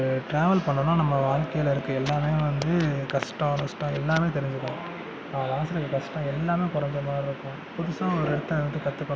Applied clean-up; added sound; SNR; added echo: none; none; none; none.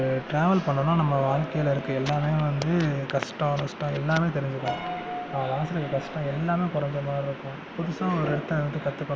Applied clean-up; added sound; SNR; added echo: none; Piano; 17 dB; none.